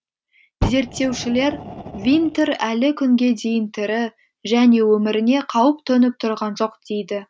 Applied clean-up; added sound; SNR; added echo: none; Fire; 11 dB; none.